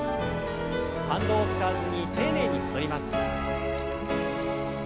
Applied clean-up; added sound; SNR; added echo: none; Piano + Drip; 14 dB; none.